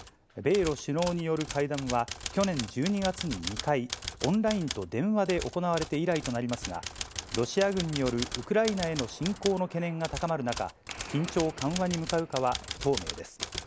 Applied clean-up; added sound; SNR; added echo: none; Typewriter; 10 dB; none.